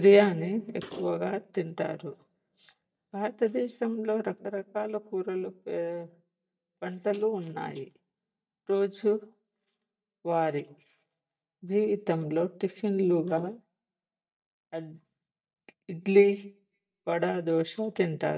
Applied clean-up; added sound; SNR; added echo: neural mask model DeepFilterNet 3.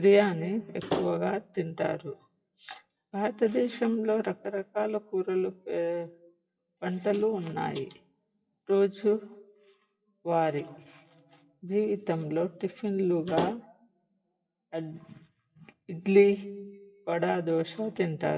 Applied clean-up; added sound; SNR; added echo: classical method WPE with log-MMSE.